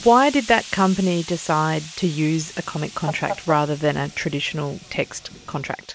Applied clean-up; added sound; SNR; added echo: none; Explosion + Fowl; 15 dB; none.